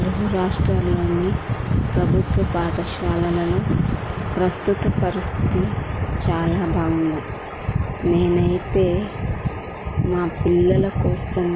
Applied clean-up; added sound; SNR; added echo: none; none; none; none.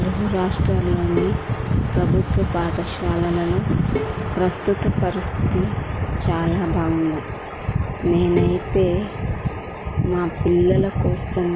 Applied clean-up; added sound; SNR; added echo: none; Bowed string instrument; 14 dB; none.